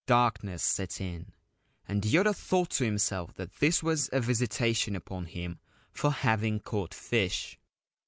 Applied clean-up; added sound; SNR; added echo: none; none; none; none.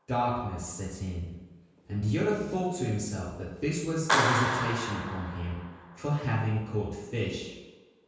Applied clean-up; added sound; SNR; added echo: none; Clapping; 5 dB; reverberation time 1.2 s.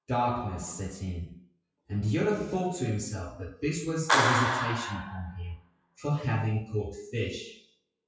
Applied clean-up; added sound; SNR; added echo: classical method WPE with log-MMSE.